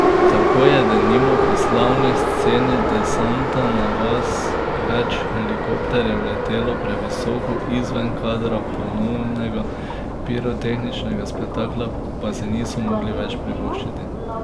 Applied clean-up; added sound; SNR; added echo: none; Subway, metro, underground; -3 dB; none.